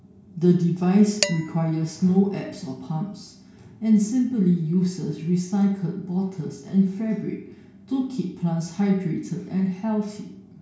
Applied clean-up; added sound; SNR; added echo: none; Dishes, pots, and pans; 11 dB; reverberation time 0.6 s.